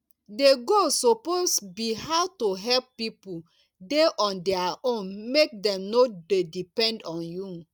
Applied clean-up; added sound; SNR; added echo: none; none; none; none.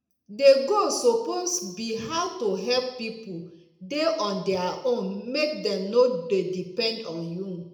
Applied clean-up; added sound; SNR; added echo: none; none; none; reverberation time 0.7 s.